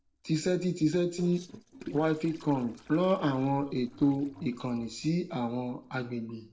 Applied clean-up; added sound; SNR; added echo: neural separator model SepFormer DNS4.